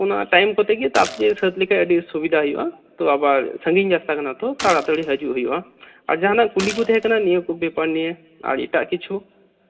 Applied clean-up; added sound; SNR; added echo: none; Gunshot, gunfire; 15 dB; reverberation time 0.3 s.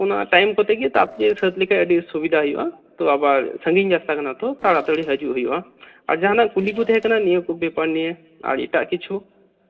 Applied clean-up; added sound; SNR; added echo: neural separator model SepFormer DNS4.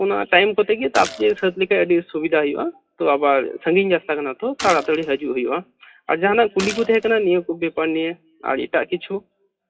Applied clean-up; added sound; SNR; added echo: classical method WPE with log-MMSE.